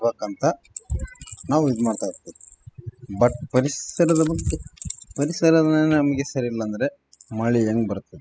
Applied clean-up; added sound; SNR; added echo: classical method spectral subtraction.